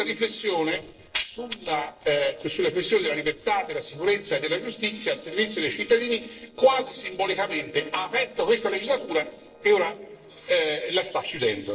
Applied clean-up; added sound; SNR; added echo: neural separator model SepFormer DNS4.